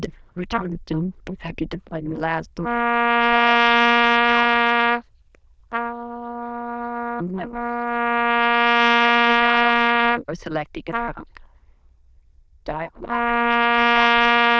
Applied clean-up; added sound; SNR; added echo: neural diffusion model UNIVERSE++.